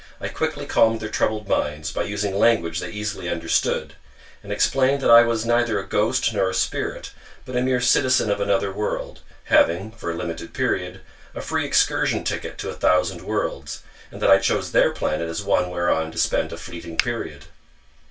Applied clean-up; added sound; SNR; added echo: none; Finger snapping; 5 dB; reverberation time 0.2 s.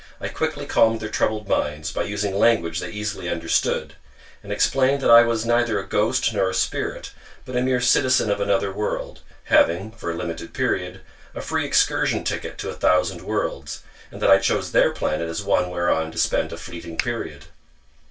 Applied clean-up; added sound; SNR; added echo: neural separator model SepFormer DNS4.